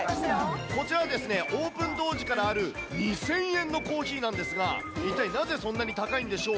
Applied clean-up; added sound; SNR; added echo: none; none; none; none.